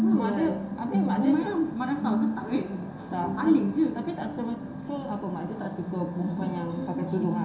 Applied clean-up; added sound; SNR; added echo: none; Bowed string instrument; 16 dB; reverberation time 0.7 s.